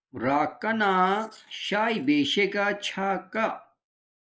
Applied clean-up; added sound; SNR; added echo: neural mask model Resemble Enhance denoiser.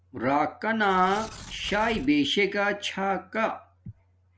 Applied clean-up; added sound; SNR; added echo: none; Tearing; 16 dB; none.